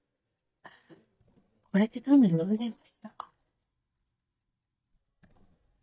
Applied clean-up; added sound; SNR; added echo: neural mask model DeepFilterNet 3.